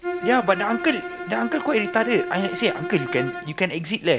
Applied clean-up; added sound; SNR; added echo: none; Bowed string instrument; 8 dB; none.